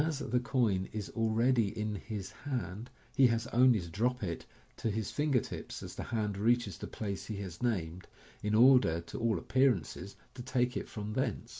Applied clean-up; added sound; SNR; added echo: none; none; none; none.